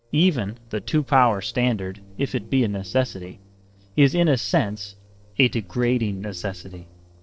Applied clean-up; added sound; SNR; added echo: neural separator model SepFormer DNS4.